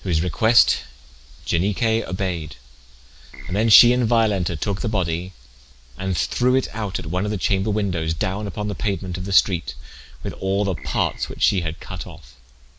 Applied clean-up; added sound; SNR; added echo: none; Keyboard (musical); 20 dB; none.